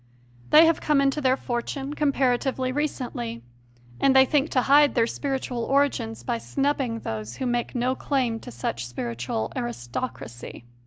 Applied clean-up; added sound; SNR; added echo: none; none; none; none.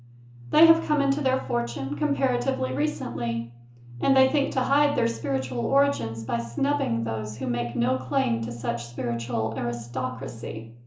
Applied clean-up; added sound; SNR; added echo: none; none; none; reverberation time 0.8 s.